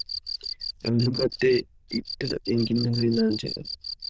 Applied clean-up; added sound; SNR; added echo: neural diffusion model UNIVERSE++.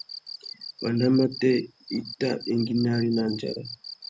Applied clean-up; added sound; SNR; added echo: none; Cricket; 14 dB; none.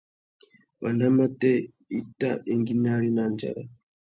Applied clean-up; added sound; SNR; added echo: none; none; none; none.